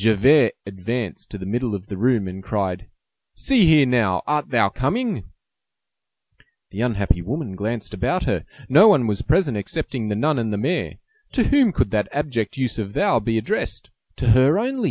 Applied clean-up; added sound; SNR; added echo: none; none; none; none.